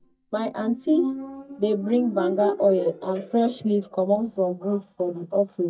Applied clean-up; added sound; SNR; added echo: neural mask model DeepFilterNet 3.